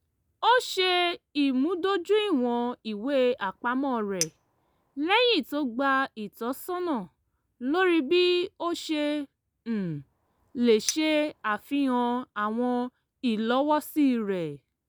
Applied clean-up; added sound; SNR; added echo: none; Chink, clink; 15 dB; none.